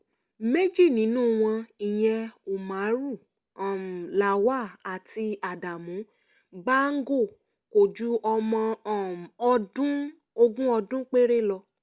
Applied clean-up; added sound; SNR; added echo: none; none; none; none.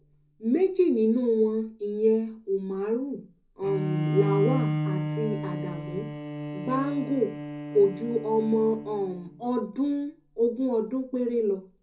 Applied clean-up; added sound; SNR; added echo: none; Bowed string instrument; 7 dB; reverberation time 0.4 s.